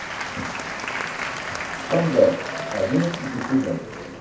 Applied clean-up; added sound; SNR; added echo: none; Applause / Crowd; 6 dB; reverberation time 0.6 s.